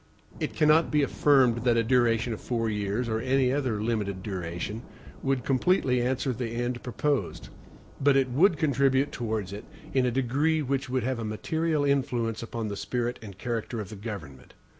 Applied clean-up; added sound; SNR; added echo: none; Thunder / Rain; 17 dB; none.